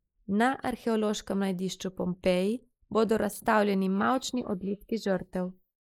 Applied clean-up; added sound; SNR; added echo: neural mask model Resemble Enhance denoiser.